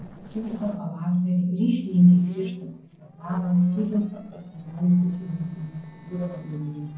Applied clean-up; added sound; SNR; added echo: neural separator model SepFormer DNS4.